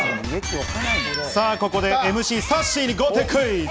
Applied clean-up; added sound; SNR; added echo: none; Meow; 10 dB; none.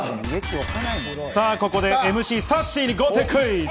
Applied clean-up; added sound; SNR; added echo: none; none; none; none.